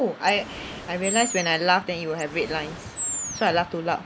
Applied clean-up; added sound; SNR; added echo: none; Animal; 8 dB; none.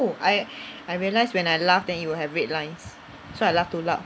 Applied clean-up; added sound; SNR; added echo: none; none; none; none.